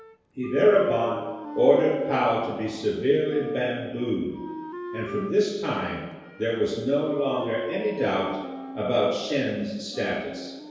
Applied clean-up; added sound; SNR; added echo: none; Wind instrument, woodwind instrument; 14 dB; reverberation time 1.2 s.